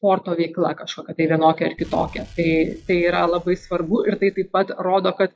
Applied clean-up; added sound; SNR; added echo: classical method log-MMSE.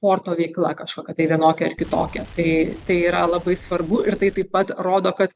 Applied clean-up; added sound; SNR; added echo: none; Explosion; 19 dB; none.